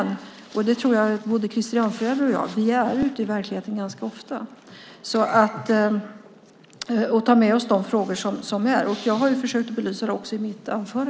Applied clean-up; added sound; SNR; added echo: none; none; none; none.